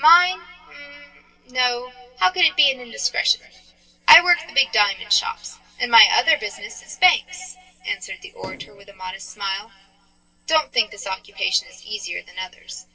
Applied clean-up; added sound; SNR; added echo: neural separator model SepFormer DNS4.